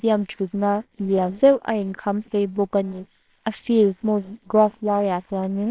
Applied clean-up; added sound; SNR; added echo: neural separator model SepFormer WHAMR!.